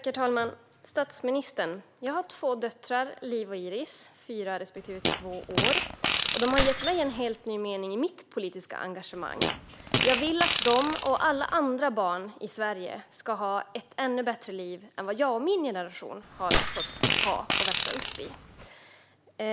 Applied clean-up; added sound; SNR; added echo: none; Keys jangling + Fart; -1 dB; none.